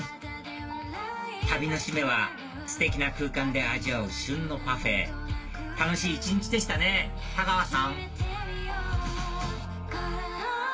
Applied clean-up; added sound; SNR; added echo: none; Meow; 19 dB; reverberation time 0.2 s.